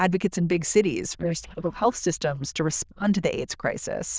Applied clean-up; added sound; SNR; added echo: neural diffusion model UNIVERSE++.